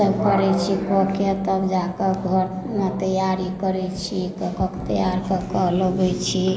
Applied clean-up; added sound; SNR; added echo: none; none; none; none.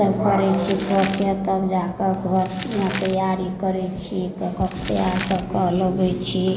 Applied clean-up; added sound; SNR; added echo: none; Crumpling, crinkling; 14 dB; none.